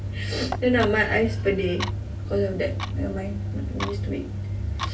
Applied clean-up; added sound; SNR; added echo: none; Clock; 14 dB; reverberation time 0.3 s.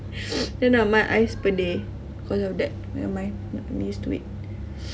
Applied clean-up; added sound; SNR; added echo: none; none; none; none.